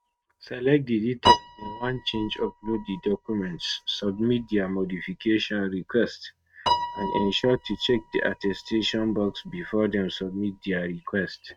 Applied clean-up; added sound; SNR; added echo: neural mask model RNNoise.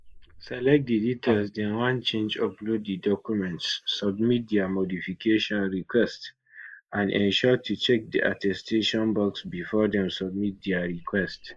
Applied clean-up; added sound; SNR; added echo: neural mask model Resemble Enhance denoiser.